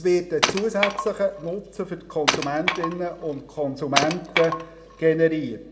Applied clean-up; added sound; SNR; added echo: none; Wood; 3 dB; reverberation time 0.5 s.